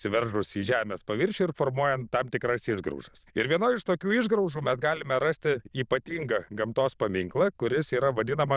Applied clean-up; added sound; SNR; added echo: neural diffusion model UNIVERSE++.